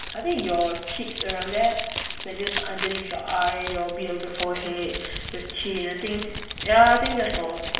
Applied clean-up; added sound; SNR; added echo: none; Keys jangling; 8 dB; reverberation time 0.9 s.